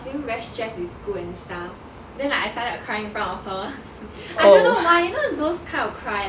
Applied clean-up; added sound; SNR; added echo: none; none; none; none.